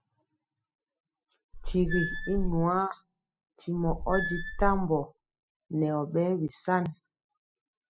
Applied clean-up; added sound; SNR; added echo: classical method spectral subtraction.